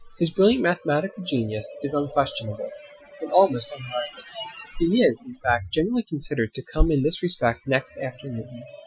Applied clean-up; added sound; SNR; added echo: classical method Wiener filter.